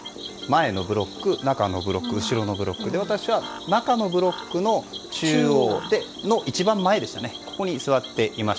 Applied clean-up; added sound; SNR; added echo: none; Cricket / Frog; 15 dB; none.